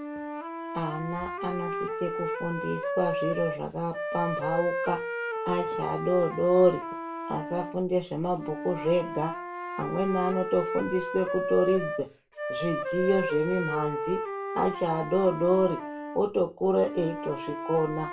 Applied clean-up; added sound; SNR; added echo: none; Wind instrument, woodwind instrument; 5 dB; reverberation time 0.2 s.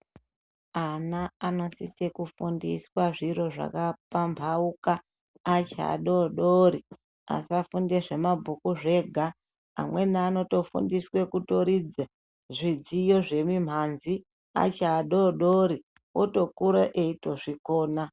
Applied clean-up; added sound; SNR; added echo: none; none; none; none.